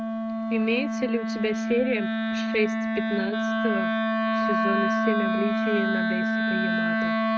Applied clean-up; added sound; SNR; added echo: neural mask model RNNoise.